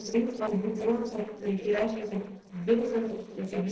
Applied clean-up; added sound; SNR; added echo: neural separator model SepFormer DNS4.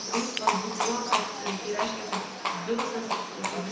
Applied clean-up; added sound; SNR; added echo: none; Livestock, farm animals, working animals; -3 dB; reverberation time 0.8 s.